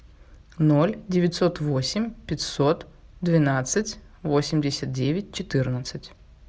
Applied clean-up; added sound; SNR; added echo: none; none; none; none.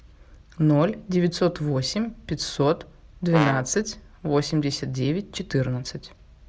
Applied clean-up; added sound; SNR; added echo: none; Brass instrument; 6 dB; none.